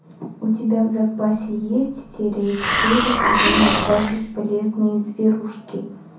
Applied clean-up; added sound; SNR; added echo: none; Hiss; 0 dB; reverberation time 0.6 s.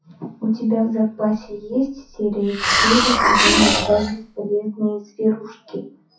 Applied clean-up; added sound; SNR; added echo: classical method WPE with log-MMSE.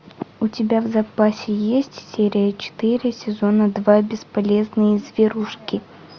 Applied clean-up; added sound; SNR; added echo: none; none; none; none.